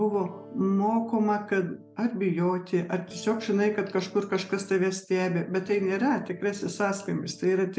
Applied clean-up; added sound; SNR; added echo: none; Electric guitar / Strum; 20 dB; none.